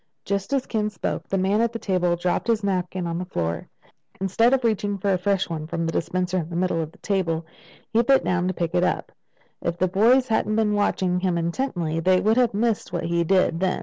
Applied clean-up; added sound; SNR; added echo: none; none; none; none.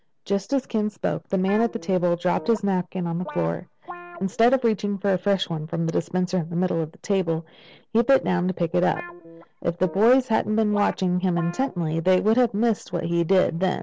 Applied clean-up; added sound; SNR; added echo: none; Guitar; 18 dB; none.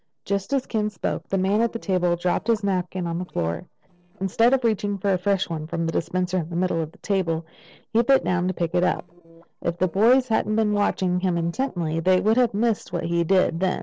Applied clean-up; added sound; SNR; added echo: neural separator model SepFormer DNS4.